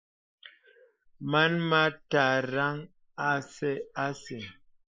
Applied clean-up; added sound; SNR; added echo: neural mask model Resemble Enhance denoiser.